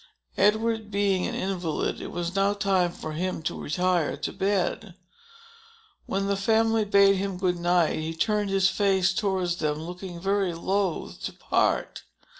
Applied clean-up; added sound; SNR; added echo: none; none; none; reverberation time 0.3 s.